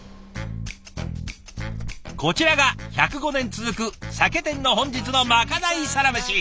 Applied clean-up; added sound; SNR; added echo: none; Purr; 18 dB; none.